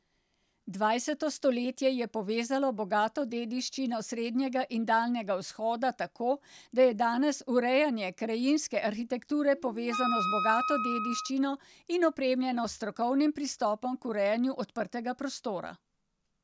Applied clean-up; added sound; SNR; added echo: none; Wind instrument, woodwind instrument; 3 dB; none.